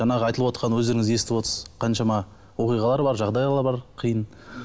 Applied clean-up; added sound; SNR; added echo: none; none; none; none.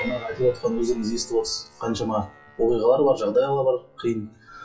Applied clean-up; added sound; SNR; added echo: classical method WPE with log-MMSE.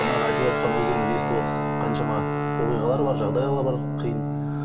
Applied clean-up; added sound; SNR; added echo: none; Guitar; -2 dB; reverberation time 2.3 s.